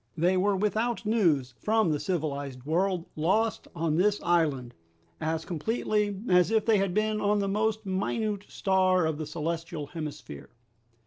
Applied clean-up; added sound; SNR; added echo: neural separator model SepFormer DNS4.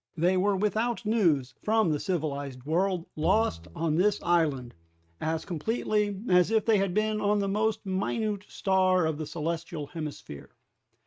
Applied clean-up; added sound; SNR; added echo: neural mask model RNNoise.